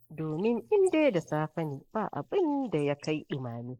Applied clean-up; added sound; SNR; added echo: neural mask model Resemble Enhance denoiser.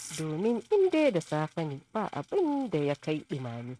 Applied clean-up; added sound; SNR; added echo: neural mask model RNNoise.